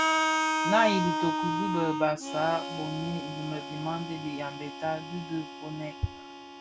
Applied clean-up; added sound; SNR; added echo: none; Harmonica; 0 dB; none.